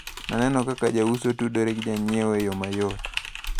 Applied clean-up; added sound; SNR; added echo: none; Typing; 10 dB; none.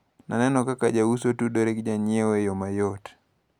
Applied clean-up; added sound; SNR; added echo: none; none; none; none.